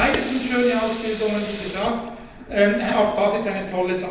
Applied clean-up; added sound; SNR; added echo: none; Sink (filling or washing) / Water tap, faucet; 14 dB; reverberation time 0.9 s.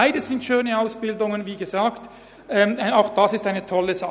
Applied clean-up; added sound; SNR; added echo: none; none; none; none.